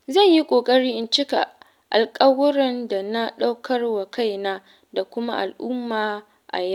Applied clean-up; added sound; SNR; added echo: none; none; none; none.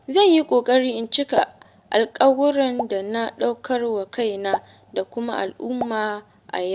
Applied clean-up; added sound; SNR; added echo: none; Explosion; 13 dB; none.